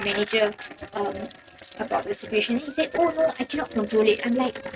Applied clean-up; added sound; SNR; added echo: neural mask model RNNoise.